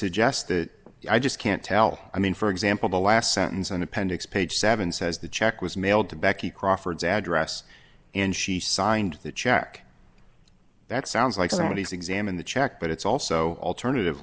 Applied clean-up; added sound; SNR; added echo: none; none; none; none.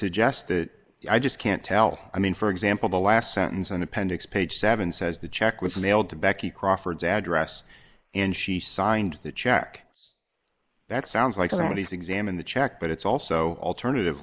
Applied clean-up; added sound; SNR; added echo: neural mask model Resemble Enhance denoiser.